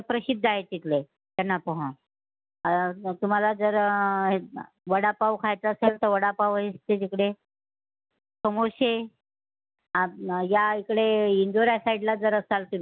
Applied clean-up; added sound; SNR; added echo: none; none; none; none.